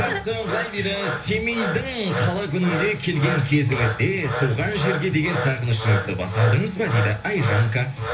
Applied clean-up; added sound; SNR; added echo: none; Frog; 7 dB; reverberation time 0.3 s.